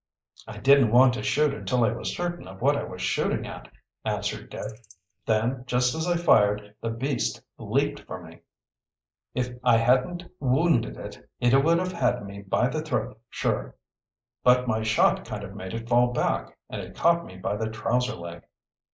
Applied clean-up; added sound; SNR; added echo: neural mask model Resemble Enhance denoiser.